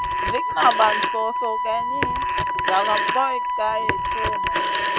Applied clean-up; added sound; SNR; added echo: none; Wind instrument, woodwind instrument + Telephone; -3 dB; none.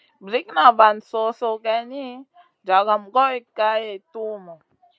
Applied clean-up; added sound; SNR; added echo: none; none; none; none.